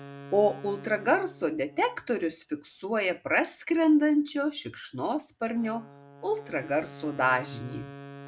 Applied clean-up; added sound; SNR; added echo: none; Wind instrument, woodwind instrument; 19 dB; none.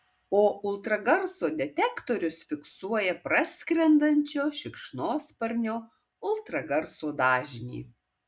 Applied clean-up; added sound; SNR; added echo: none; none; none; none.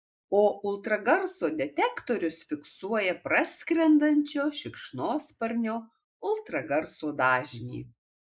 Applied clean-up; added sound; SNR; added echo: neural mask model Resemble Enhance denoiser.